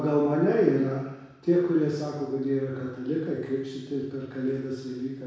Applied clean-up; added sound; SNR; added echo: none; none; none; reverberation time 1.1 s.